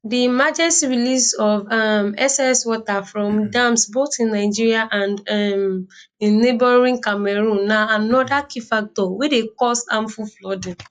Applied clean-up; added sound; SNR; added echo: classical method log-MMSE.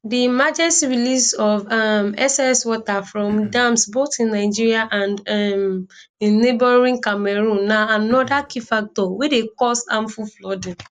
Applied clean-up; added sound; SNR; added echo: none; Cough; 18 dB; none.